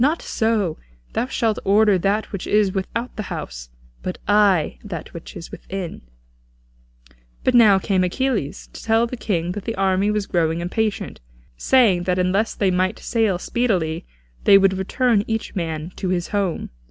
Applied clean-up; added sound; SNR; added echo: none; none; none; none.